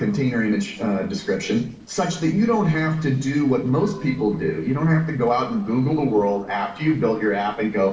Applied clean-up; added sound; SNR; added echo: neural separator model SepFormer DNS4.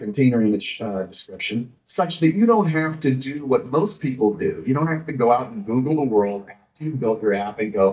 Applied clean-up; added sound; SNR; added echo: neural mask model DeepFilterNet 3.